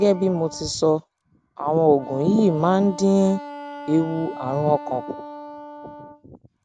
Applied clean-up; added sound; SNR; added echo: none; Wind instrument, woodwind instrument; 15 dB; none.